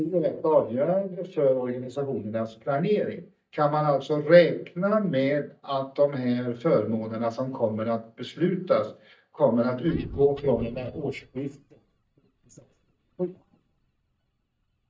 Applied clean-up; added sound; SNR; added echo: neural mask model DeepFilterNet 3.